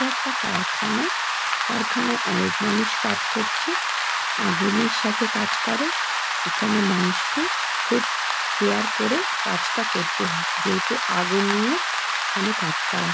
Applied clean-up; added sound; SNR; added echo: none; Rain; -3 dB; none.